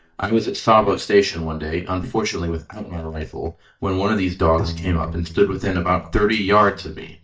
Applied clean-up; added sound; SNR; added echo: neural mask model DeepFilterNet 3.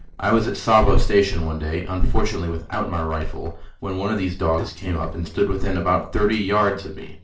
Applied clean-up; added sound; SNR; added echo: neural separator model SepFormer DNS4.